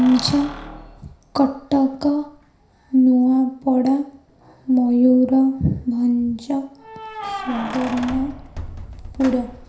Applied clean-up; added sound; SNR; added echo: none; Keys jangling; 15 dB; reverberation time 0.5 s.